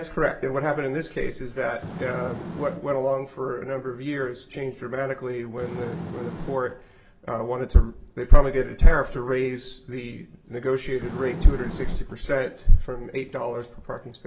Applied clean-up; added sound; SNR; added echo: none; Fire; 17 dB; reverberation time 0.2 s.